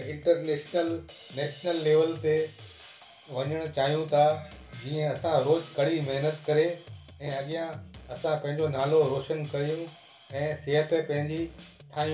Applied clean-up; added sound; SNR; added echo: none; Drum kit; 19 dB; reverberation time 0.3 s.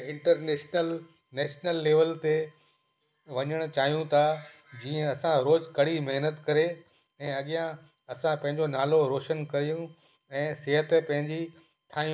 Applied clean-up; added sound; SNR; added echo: none; none; none; none.